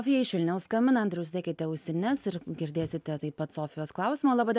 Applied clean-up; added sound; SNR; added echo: none; none; none; none.